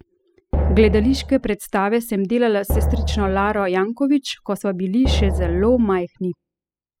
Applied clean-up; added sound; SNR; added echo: classical method spectral subtraction.